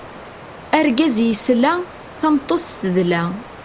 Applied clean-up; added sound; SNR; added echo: none; Water; 17 dB; none.